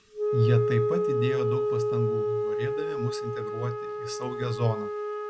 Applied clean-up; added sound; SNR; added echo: none; Wind instrument, woodwind instrument; -2 dB; none.